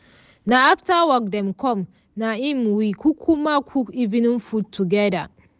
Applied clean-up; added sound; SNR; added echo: none; none; none; none.